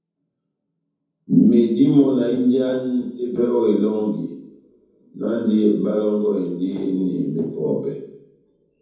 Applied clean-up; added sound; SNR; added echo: none; none; none; reverberation time 0.9 s.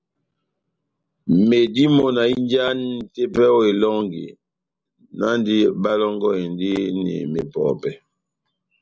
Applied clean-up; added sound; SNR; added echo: none; none; none; none.